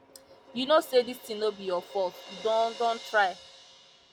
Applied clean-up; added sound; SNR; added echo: none; Crash cymbal; 18 dB; none.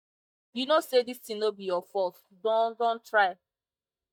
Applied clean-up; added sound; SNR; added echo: neural mask model DeepFilterNet 3.